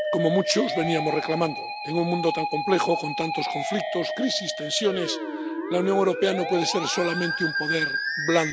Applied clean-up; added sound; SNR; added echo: none; Musical instrument; 3 dB; none.